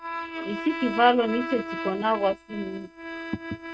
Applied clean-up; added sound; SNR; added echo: neural mask model RNNoise.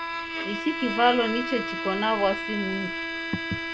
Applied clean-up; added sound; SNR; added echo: none; Bowed string instrument; 4 dB; none.